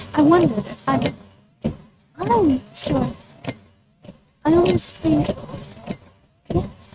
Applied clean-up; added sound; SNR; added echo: neural mask model RNNoise.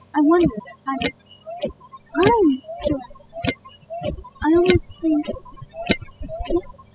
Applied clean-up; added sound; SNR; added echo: classical method spectral subtraction.